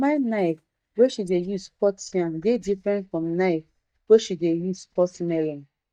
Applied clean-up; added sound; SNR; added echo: neural mask model DeepFilterNet 3.